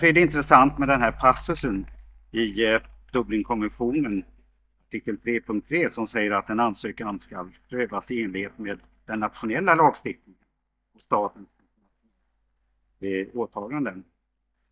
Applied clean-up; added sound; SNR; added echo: neural mask model DeepFilterNet 3.